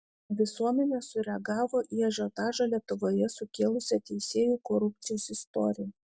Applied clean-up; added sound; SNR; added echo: none; none; none; none.